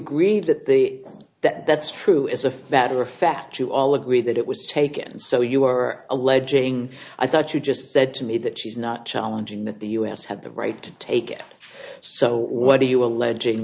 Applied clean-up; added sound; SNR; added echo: none; none; none; none.